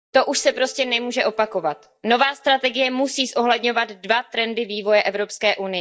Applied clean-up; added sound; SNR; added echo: neural mask model DeepFilterNet 3.